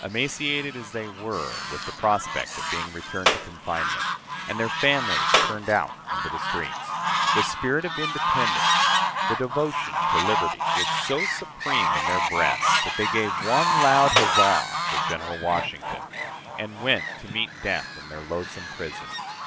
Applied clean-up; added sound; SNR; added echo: none; Fowl + Clapping; -3 dB; none.